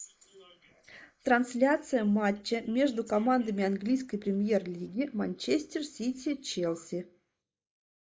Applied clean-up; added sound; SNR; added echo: neural mask model Resemble Enhance denoiser.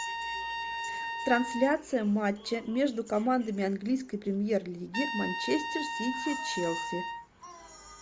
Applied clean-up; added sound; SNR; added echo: none; Trumpet; 7 dB; none.